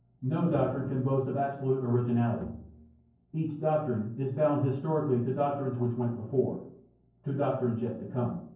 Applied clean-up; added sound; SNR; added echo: neural separator model SepFormer DNS4.